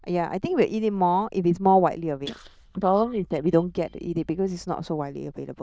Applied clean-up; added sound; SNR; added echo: neural diffusion model UNIVERSE++.